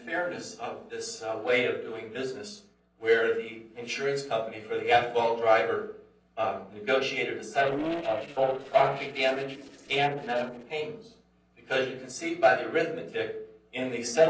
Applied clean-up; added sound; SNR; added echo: neural separator model SepFormer DNS4.